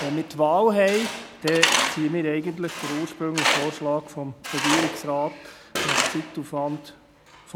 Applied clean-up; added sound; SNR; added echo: none; Tools; 3 dB; none.